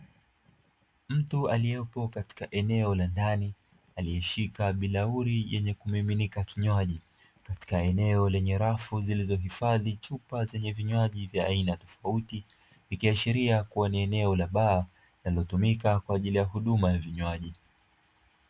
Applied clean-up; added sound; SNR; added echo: none; none; none; none.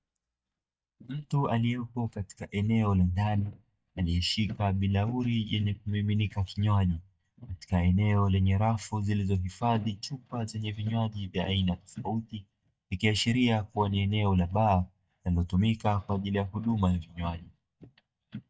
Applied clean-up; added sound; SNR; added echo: neural mask model DeepFilterNet 3.